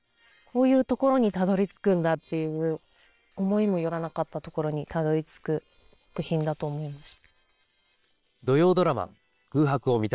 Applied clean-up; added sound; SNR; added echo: neural separator model SepFormer WHAM!.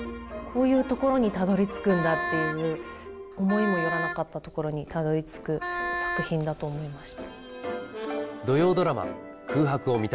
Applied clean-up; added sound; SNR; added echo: none; Wind instrument, woodwind instrument; 5 dB; none.